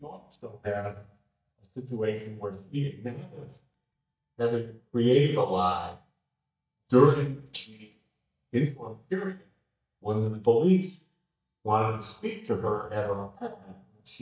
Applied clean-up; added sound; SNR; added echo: neural mask model DeepFilterNet 3.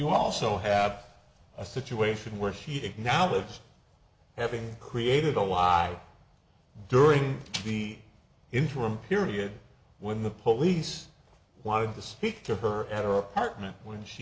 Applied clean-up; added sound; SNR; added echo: none; none; none; none.